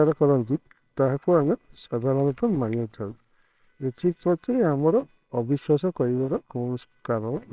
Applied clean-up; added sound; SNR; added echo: neural separator model SepFormer WHAMR!.